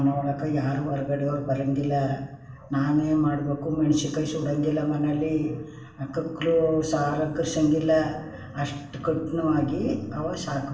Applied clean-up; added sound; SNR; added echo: none; none; none; reverberation time 0.9 s.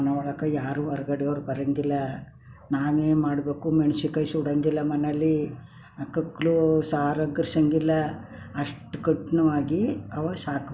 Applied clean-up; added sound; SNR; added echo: none; none; none; none.